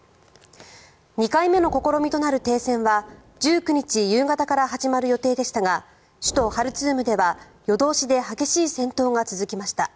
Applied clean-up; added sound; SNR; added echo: none; none; none; none.